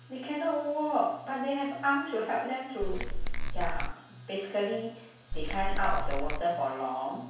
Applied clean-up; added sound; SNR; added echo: none; Squeak / Tools; -4 dB; reverberation time 0.7 s.